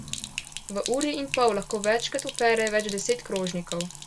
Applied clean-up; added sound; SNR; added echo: none; Sink (filling or washing); 9 dB; none.